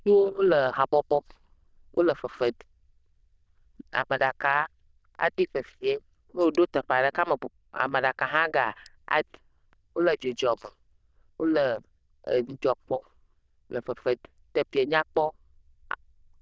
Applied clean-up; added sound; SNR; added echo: neural diffusion model UNIVERSE++.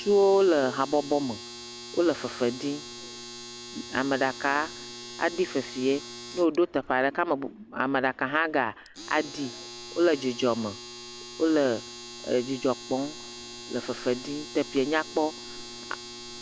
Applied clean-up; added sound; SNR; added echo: none; Domestic sounds, home sounds; 14 dB; none.